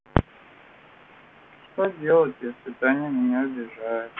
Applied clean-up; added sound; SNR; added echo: none; none; none; none.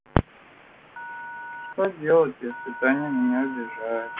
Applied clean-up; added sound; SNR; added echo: none; Telephone; 13 dB; none.